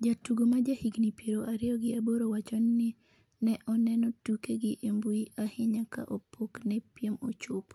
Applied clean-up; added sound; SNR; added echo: none; none; none; none.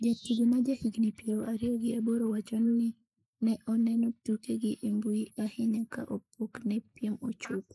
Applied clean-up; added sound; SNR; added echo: neural mask model Resemble Enhance denoiser.